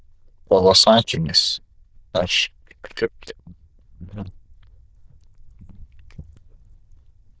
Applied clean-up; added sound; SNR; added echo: neural diffusion model UNIVERSE++.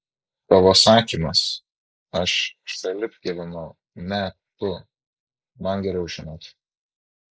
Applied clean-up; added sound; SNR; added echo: neural mask model Resemble Enhance denoiser.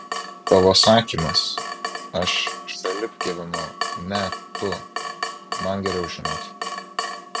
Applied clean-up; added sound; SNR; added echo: none; Drip / Water tap, faucet; 7 dB; none.